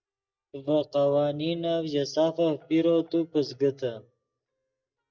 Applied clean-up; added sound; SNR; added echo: neural mask model DeepFilterNet 3.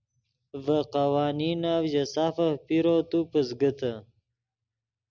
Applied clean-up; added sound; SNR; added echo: none; none; none; none.